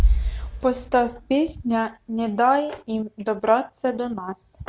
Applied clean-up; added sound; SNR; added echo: none; Bass drum; 5 dB; none.